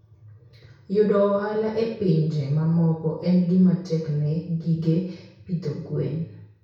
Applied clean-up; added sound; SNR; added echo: none; none; none; reverberation time 0.6 s.